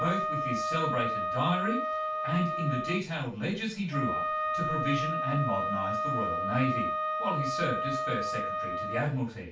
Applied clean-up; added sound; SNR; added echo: none; Wind instrument, woodwind instrument; -1 dB; reverberation time 0.2 s.